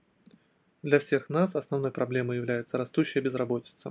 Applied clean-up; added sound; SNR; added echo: none; none; none; none.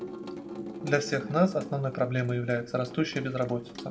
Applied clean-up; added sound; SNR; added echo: none; Sink (filling or washing) / Water tap, faucet; 11 dB; reverberation time 0.3 s.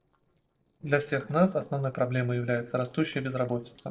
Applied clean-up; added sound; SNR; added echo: neural separator model SepFormer DNS4.